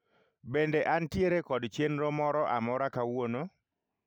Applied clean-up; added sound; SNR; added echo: none; none; none; none.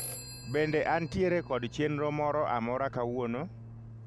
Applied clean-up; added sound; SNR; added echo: none; Fixed-wing aircraft, airplane + Telephone; 12 dB; none.